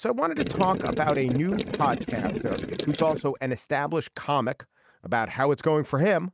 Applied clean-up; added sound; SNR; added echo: neural mask model RNNoise.